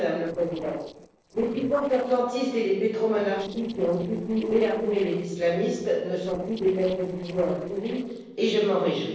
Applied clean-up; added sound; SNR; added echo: neural separator model SepFormer DNS4.